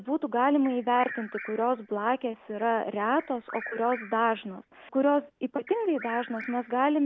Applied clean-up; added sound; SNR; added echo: none; Bird vocalization, bird call, bird song; 17 dB; none.